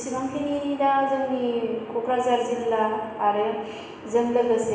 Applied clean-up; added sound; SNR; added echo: none; none; none; reverberation time 1.2 s.